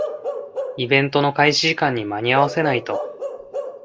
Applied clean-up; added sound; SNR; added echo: none; Bark / Livestock, farm animals, working animals; 9 dB; none.